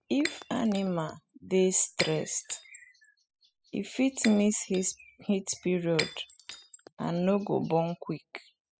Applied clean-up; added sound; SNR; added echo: classical method spectral subtraction.